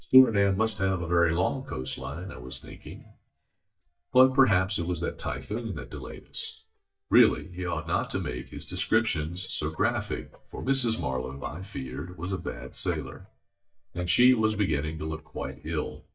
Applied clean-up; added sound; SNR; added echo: neural mask model DeepFilterNet 3.